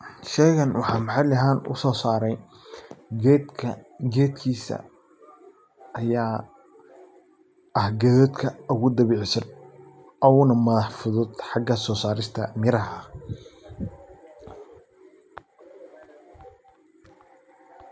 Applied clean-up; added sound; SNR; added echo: none; none; none; none.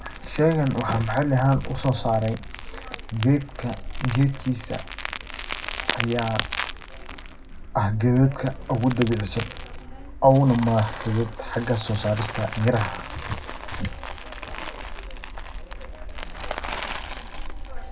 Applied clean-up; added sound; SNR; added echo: none; Crumpling, crinkling; 7 dB; reverberation time 0.3 s.